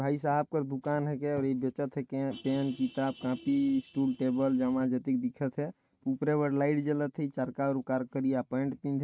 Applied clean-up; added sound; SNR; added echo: neural mask model RNNoise.